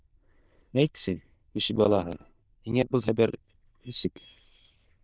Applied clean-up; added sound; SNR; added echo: neural diffusion model UNIVERSE++.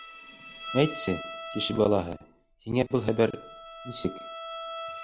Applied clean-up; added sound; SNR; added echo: none; Bowed string instrument; 11 dB; none.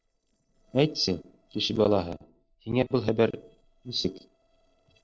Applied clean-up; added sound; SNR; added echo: neural separator model SepFormer DNS4.